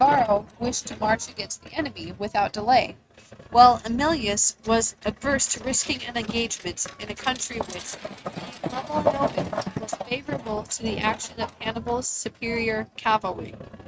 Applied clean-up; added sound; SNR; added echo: neural mask model RNNoise.